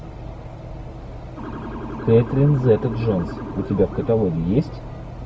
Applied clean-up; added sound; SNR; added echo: none; Motor vehicle (road) / Siren; 13 dB; none.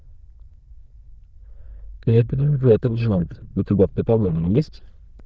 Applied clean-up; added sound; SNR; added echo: neural diffusion model UNIVERSE++.